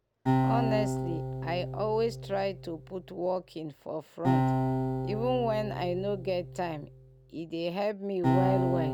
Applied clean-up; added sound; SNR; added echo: none; Acoustic guitar; -1 dB; none.